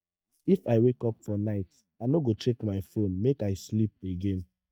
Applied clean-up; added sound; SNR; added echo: neural mask model DeepFilterNet 3.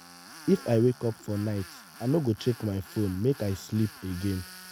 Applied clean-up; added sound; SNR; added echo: none; Tools; 19 dB; none.